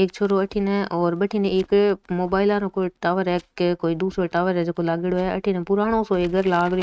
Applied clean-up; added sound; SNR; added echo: neural mask model RNNoise.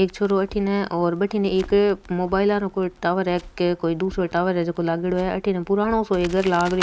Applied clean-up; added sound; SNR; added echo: none; Crackle; 15 dB; none.